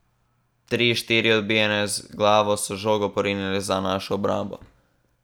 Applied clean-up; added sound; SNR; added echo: none; none; none; none.